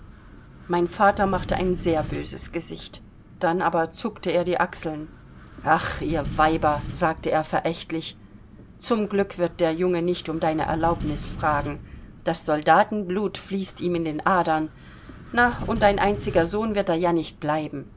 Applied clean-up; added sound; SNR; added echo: none; Wind; 13 dB; none.